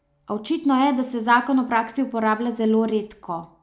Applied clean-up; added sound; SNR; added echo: none; none; none; none.